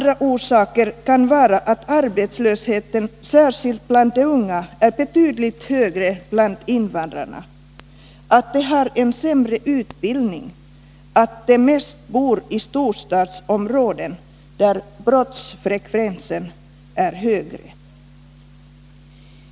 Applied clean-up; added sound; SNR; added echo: none; none; none; none.